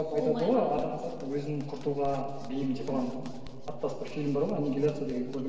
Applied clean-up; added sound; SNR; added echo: none; Zipper (clothing); 9 dB; reverberation time 2.7 s.